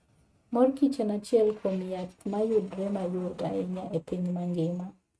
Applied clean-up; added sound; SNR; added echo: neural mask model RNNoise.